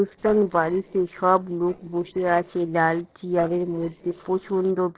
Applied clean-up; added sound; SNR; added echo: neural separator model SepFormer DNS4.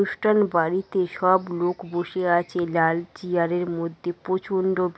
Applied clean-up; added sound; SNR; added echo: none; none; none; none.